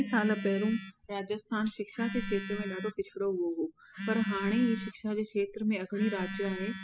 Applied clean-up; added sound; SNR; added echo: classical method spectral subtraction.